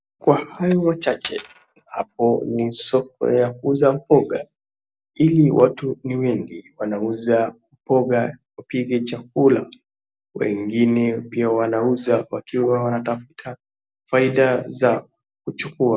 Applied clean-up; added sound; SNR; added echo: none; Coin (dropping); 18 dB; none.